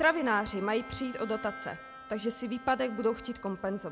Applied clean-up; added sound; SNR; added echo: none; Bowed string instrument; 14 dB; none.